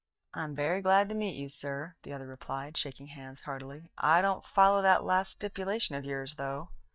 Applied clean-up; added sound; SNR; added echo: neural mask model DeepFilterNet 3.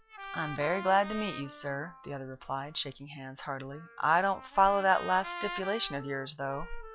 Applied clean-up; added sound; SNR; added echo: classical method log-MMSE.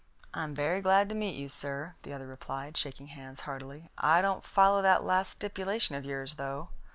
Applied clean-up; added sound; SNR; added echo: none; none; none; none.